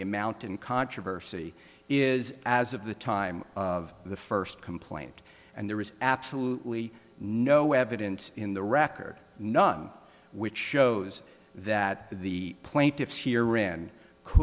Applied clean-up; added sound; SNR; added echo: none; none; none; none.